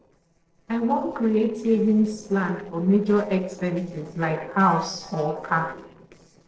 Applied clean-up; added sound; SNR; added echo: neural separator model SepFormer DNS4.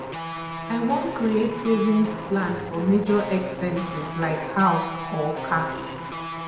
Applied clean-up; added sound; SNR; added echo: none; Guitar; 8 dB; reverberation time 1.0 s.